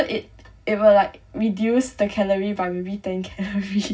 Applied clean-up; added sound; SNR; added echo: none; none; none; reverberation time 0.4 s.